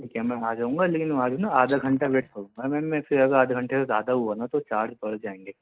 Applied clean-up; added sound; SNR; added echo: neural mask model DeepFilterNet 3.